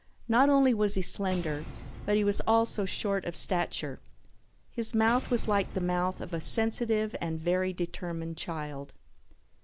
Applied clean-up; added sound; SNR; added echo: none; Shatter / Boom; 16 dB; none.